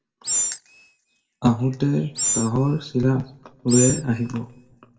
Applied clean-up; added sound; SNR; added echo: none; Animal; 4 dB; reverberation time 0.6 s.